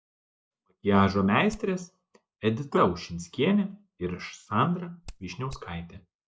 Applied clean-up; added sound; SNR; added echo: none; Hammer; 17 dB; none.